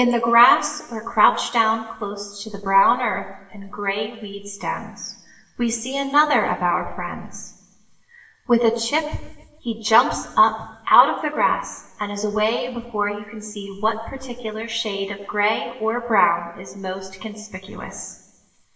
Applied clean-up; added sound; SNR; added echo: none; none; none; reverberation time 1.1 s.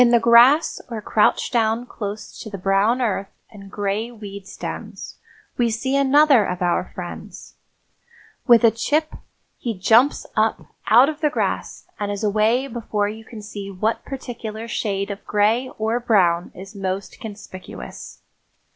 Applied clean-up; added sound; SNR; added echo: none; none; none; none.